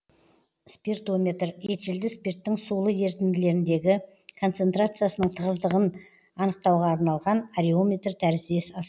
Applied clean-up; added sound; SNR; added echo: none; Walk, footsteps; 14 dB; none.